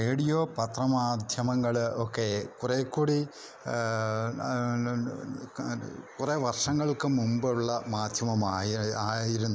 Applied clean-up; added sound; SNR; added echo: none; none; none; none.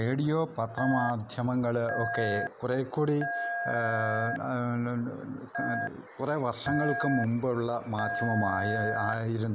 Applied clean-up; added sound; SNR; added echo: none; Telephone; 4 dB; none.